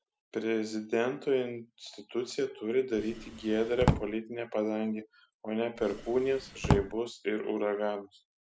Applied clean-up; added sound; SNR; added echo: none; Drawer open or close; 1 dB; none.